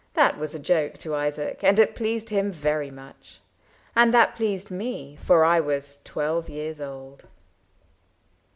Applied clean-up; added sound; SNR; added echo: none; none; none; none.